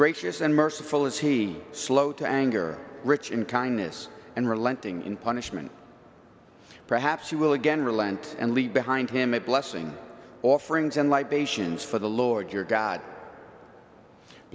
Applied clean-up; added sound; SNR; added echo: none; none; none; none.